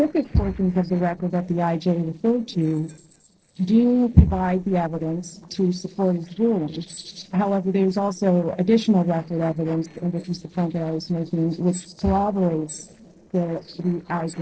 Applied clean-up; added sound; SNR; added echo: neural separator model SepFormer DNS4.